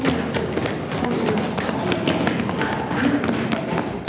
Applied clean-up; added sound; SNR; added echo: none; Run; -4 dB; reverberation time 0.9 s.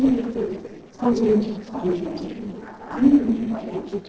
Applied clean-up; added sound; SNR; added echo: neural separator model SepFormer DNS4.